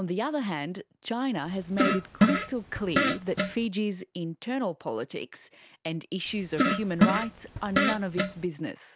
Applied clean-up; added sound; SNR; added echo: none; Fart; -4 dB; none.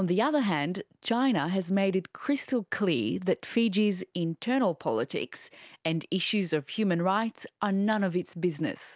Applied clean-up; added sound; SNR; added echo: none; none; none; none.